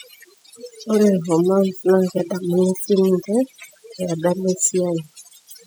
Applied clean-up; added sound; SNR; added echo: classical method spectral subtraction.